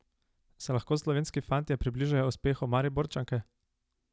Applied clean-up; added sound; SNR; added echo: none; none; none; none.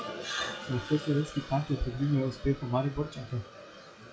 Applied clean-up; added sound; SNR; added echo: classical method WPE with log-MMSE.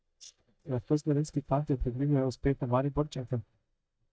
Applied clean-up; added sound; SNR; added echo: neural mask model DeepFilterNet 3.